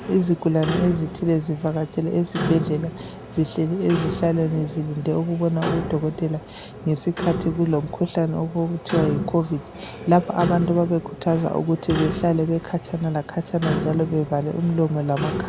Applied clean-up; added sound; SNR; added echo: none; Clock; 8 dB; none.